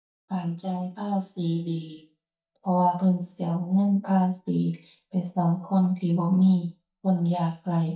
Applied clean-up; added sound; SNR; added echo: neural mask model DeepFilterNet 3.